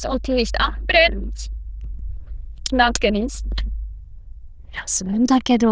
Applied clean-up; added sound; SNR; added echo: neural diffusion model UNIVERSE++.